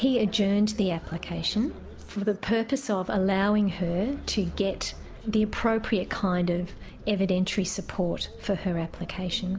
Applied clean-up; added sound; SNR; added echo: none; none; none; none.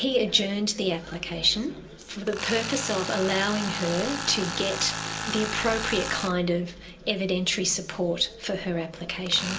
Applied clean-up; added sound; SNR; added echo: none; Tools; 8 dB; reverberation time 0.2 s.